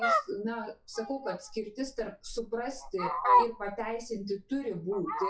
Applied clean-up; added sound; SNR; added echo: classical method log-MMSE.